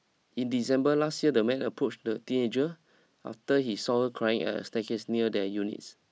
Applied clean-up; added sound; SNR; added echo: none; none; none; none.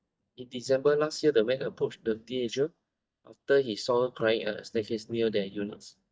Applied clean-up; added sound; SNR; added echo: neural mask model DeepFilterNet 3.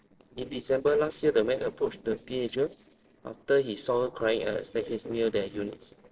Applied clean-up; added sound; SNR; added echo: neural separator model SepFormer DNS4.